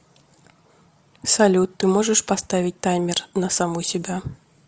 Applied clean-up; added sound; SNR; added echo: none; none; none; none.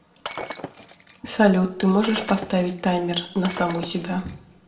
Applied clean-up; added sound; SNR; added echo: none; Shatter; 13 dB; reverberation time 0.6 s.